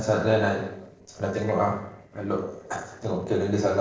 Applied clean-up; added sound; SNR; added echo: neural separator model SepFormer DNS4.